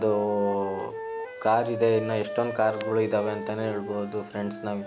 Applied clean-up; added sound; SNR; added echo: none; Wind instrument, woodwind instrument; 10 dB; none.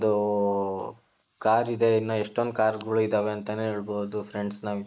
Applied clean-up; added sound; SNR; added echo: neural mask model Resemble Enhance denoiser.